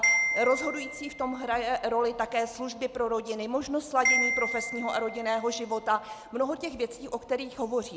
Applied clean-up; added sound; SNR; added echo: none; Marimba, xylophone; 4 dB; none.